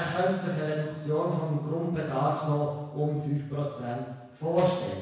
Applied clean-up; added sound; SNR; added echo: none; none; none; reverberation time 1.0 s.